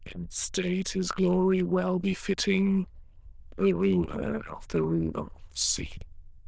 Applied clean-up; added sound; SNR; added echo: neural diffusion model UNIVERSE++.